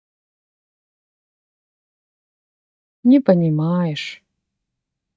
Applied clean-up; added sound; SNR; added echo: neural mask model DeepFilterNet 3.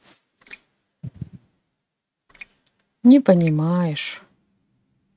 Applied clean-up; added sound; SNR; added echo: neural mask model RNNoise.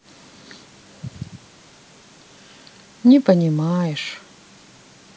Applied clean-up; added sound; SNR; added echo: none; none; none; none.